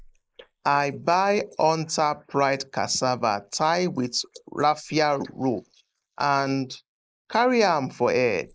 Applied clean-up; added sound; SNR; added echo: neural mask model Resemble Enhance denoiser.